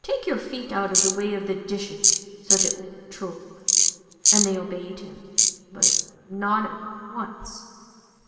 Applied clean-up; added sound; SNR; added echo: none; Tools; -4 dB; reverberation time 2.6 s.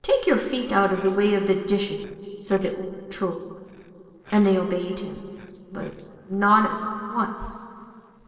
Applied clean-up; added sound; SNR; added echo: neural separator model SepFormer DNS4.